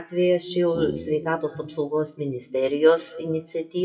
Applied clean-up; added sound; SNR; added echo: classical method WPE with log-MMSE.